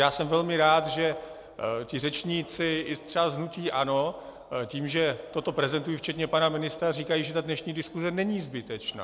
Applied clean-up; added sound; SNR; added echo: none; none; none; none.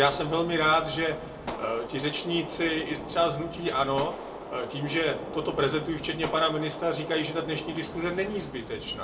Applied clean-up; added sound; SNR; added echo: none; Gunshot, gunfire; 10 dB; reverberation time 0.2 s.